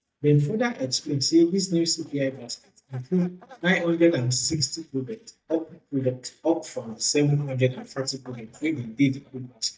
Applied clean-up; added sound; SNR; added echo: neural mask model DeepFilterNet 3.